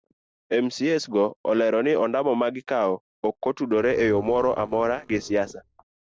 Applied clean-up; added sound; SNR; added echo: neural separator model SepFormer DNS4.